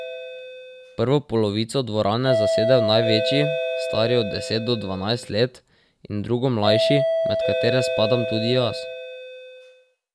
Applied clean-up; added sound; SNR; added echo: none; Doorbell; 2 dB; none.